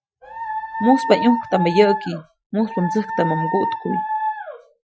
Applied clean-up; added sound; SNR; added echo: classical method Wiener filter.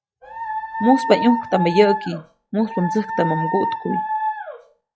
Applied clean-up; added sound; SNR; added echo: classical method log-MMSE.